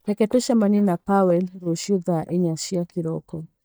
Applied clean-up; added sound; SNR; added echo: neural mask model DeepFilterNet 3.